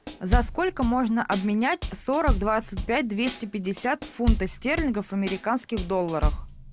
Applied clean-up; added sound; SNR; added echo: none; Drum kit; 3 dB; none.